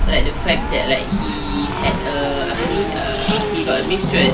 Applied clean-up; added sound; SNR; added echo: none; Race car, auto racing; -1 dB; reverberation time 0.3 s.